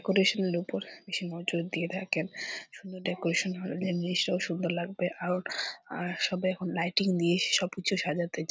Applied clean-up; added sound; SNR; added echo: none; none; none; none.